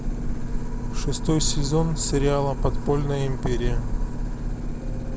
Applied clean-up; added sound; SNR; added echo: none; none; none; none.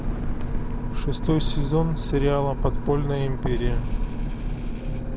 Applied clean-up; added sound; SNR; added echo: none; Strum + Fireworks; 17 dB; none.